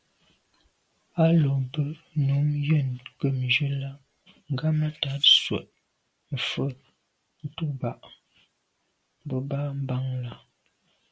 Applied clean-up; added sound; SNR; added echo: none; none; none; none.